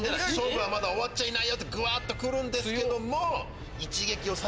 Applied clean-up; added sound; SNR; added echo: none; none; none; none.